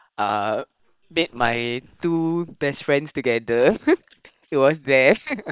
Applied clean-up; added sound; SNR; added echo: neural separator model SepFormer WHAM!.